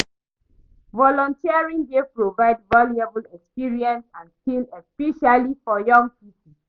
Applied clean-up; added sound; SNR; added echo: none; none; none; none.